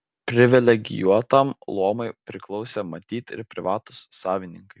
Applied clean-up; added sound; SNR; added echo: none; none; none; none.